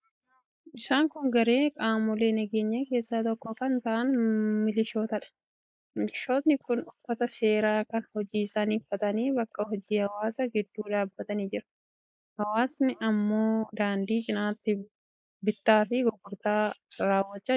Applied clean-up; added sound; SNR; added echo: neural mask model Resemble Enhance denoiser.